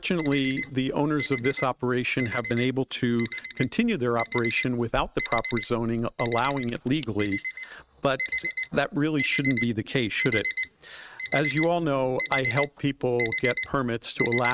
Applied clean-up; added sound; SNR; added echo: neural mask model RNNoise.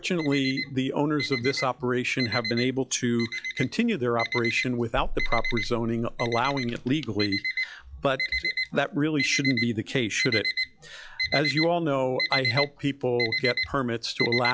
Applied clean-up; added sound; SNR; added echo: classical method log-MMSE.